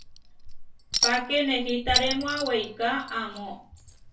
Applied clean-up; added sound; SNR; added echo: none; Chink, clink; 4 dB; reverberation time 0.2 s.